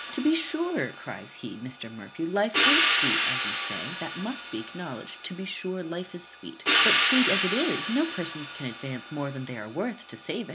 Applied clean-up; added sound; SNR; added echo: none; Hi-hat; -4 dB; none.